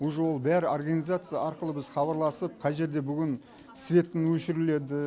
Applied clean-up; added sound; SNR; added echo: none; none; none; none.